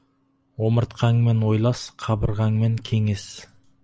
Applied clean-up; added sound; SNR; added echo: none; none; none; none.